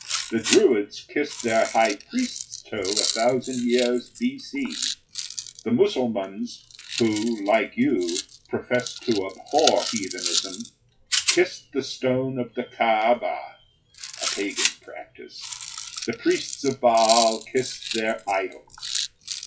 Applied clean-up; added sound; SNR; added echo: classical method WPE with log-MMSE.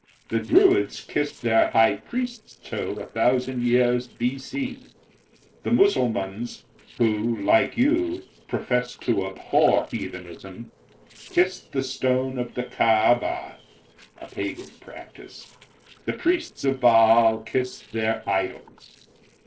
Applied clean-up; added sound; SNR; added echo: neural separator model SepFormer DNS4.